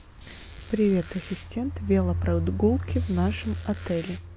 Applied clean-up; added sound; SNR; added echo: none; Squeak; 18 dB; none.